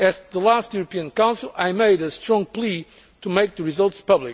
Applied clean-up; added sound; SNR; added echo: none; none; none; none.